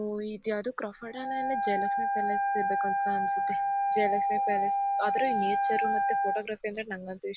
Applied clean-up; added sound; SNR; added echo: none; Wind instrument, woodwind instrument; -5 dB; none.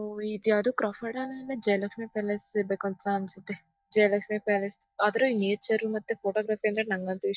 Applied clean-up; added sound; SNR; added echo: neural mask model DeepFilterNet 3.